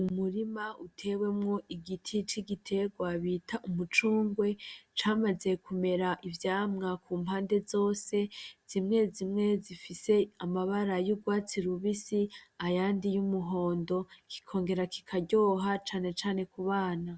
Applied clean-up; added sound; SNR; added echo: none; none; none; none.